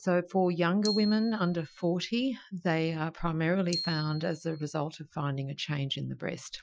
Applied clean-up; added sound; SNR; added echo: classical method Wiener filter.